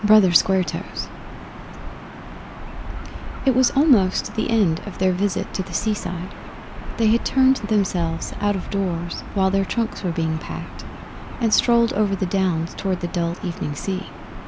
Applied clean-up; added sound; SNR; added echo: none; Gull, seagull / Ocean; 10 dB; none.